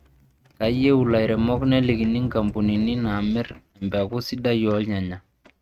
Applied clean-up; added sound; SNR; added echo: neural mask model RNNoise.